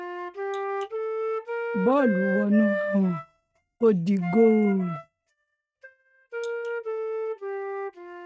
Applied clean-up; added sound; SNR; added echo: neural mask model RNNoise.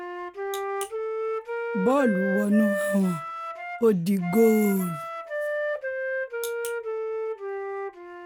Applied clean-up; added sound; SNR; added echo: none; Wind instrument, woodwind instrument; 4 dB; none.